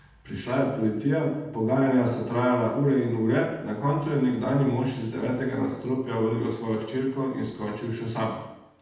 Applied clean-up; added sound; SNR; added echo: none; none; none; reverberation time 0.9 s.